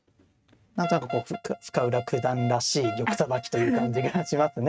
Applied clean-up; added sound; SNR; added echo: neural mask model RNNoise.